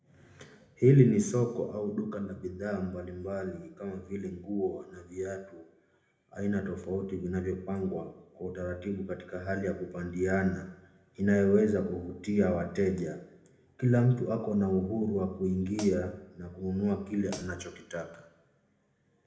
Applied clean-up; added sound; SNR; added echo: none; Hi-hat; 15 dB; reverberation time 0.7 s.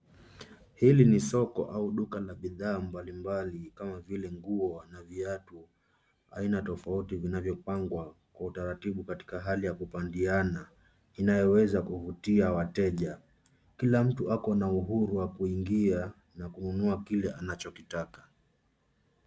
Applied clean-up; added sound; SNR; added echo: none; none; none; none.